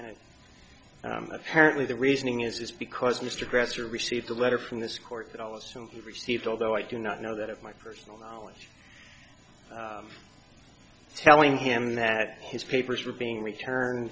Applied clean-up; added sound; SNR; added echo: none; none; none; none.